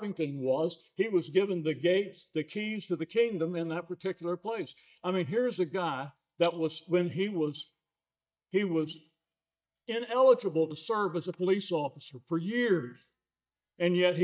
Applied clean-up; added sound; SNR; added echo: neural mask model DeepFilterNet 3.